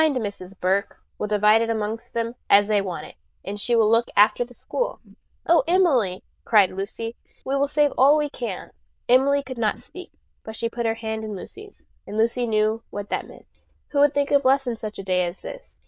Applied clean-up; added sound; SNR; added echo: neural diffusion model UNIVERSE++.